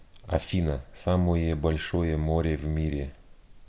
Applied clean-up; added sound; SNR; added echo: none; none; none; none.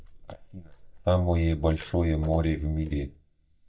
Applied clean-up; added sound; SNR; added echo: neural mask model DeepFilterNet 3.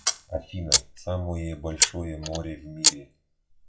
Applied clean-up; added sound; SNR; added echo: classical method WPE with log-MMSE.